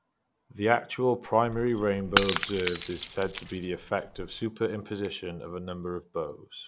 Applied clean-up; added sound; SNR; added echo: none; Shatter / Crushing; -2 dB; none.